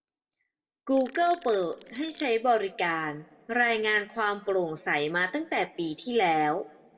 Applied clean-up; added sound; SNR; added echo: neural separator model SepFormer DNS4.